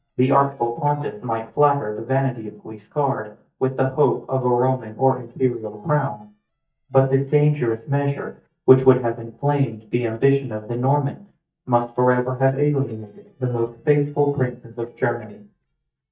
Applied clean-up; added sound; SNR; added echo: neural mask model DeepFilterNet 3.